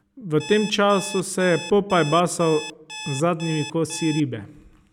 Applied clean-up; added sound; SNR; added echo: none; Alarm; 14 dB; none.